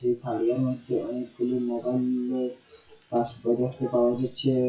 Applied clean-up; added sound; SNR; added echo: classical method WPE with log-MMSE.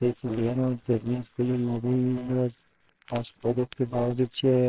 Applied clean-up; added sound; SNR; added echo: neural separator model SepFormer WHAMR!.